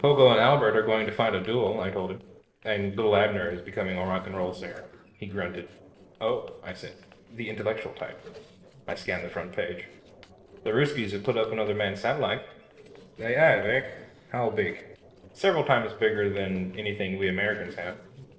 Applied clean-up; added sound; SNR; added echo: neural separator model SepFormer DNS4.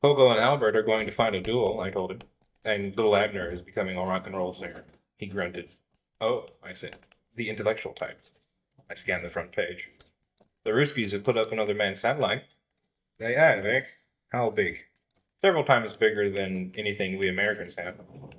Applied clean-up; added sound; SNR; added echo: neural mask model DeepFilterNet 3.